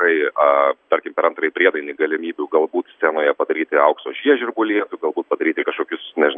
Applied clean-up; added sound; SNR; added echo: none; none; none; none.